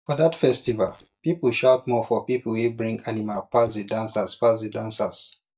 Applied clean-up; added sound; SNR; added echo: neural mask model DeepFilterNet 3.